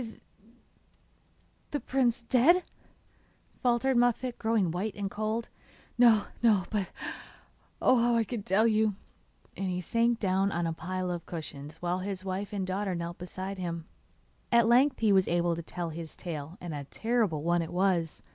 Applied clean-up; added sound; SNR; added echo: none; none; none; none.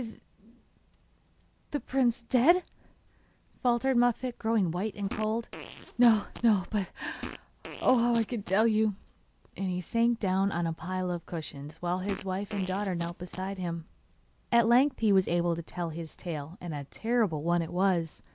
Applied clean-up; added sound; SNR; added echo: none; Fart; 15 dB; none.